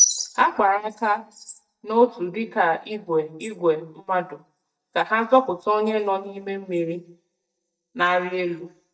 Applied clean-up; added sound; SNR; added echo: neural mask model DeepFilterNet 3.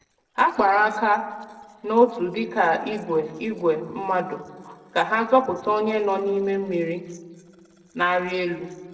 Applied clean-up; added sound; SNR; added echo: neural separator model SepFormer DNS4.